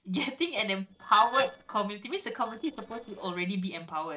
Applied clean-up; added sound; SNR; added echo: neural separator model SepFormer DNS4.